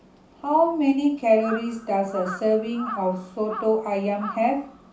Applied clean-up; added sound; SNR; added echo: none; Crow; 15 dB; reverberation time 0.4 s.